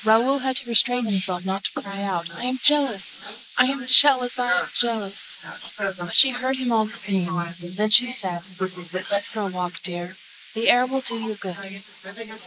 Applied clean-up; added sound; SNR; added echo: neural mask model Resemble Enhance denoiser.